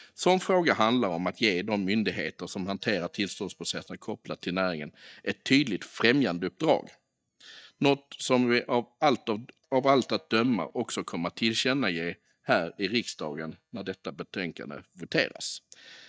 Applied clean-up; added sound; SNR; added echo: neural mask model DeepFilterNet 3.